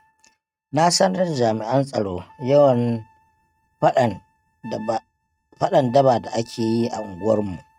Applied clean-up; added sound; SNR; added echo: neural mask model RNNoise.